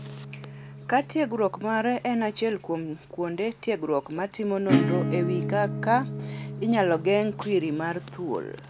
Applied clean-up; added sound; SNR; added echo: none; Acoustic guitar / Strum; 6 dB; none.